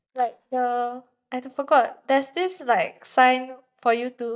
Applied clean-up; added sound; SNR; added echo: neural mask model DeepFilterNet 3.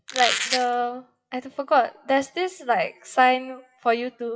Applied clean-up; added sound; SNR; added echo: classical method WPE with log-MMSE.